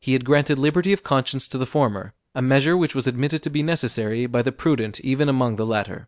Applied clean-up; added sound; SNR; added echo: none; none; none; none.